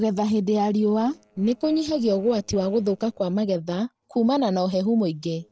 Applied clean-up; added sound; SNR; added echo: neural separator model SepFormer DNS4.